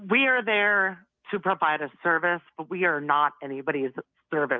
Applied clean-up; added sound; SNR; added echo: none; none; none; none.